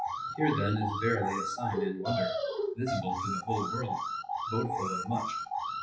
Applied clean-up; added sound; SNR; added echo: classical method WPE with log-MMSE.